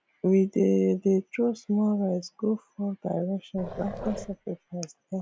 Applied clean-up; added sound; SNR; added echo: none; Growling; 11 dB; none.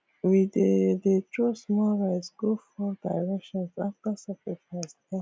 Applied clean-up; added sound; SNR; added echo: none; none; none; none.